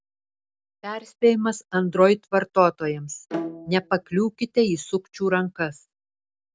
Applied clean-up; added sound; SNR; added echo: none; Bowed string instrument; 11 dB; none.